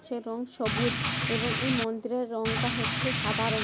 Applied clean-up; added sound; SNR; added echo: none; Rain; -3 dB; none.